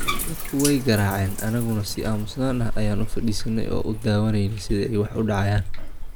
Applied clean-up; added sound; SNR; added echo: none; Bathtub (filling or washing); 3 dB; none.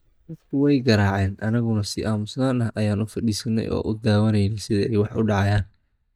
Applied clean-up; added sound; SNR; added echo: neural mask model DeepFilterNet 3.